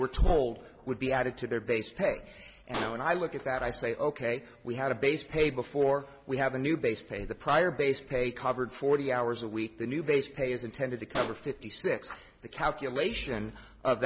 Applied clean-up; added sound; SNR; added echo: none; Explosion; 12 dB; none.